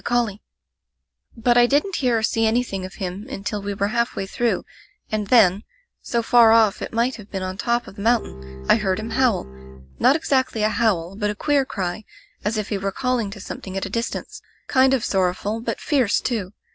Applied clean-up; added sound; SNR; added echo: none; Bowed string instrument; 13 dB; none.